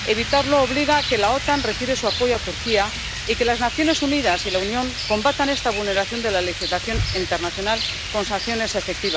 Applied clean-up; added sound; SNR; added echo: none; Rain; 5 dB; none.